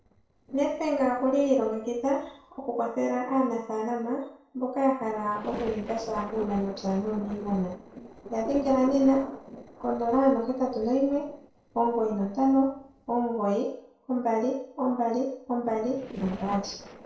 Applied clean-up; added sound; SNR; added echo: neural separator model SepFormer DNS4.